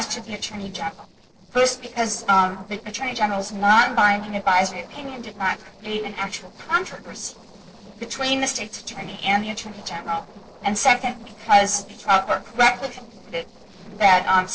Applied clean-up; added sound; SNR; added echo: neural separator model SepFormer DNS4.